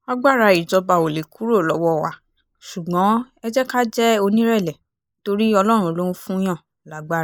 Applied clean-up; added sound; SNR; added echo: neural mask model Resemble Enhance denoiser.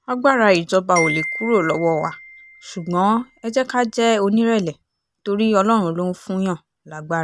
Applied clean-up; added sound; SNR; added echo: none; Glockenspiel; 12 dB; none.